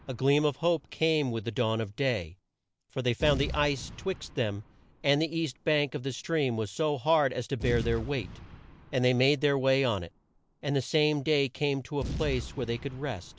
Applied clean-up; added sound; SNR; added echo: none; Boom; 13 dB; none.